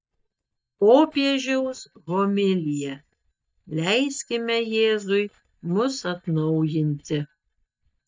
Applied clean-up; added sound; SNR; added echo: neural mask model DeepFilterNet 3.